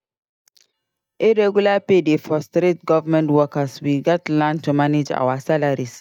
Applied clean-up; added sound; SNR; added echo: neural mask model DeepFilterNet 3.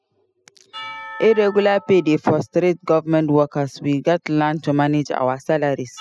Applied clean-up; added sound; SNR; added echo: classical method spectral subtraction.